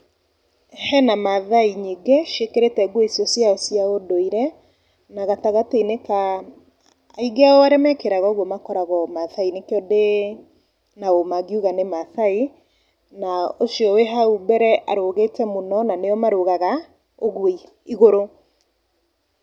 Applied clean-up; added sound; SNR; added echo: none; none; none; none.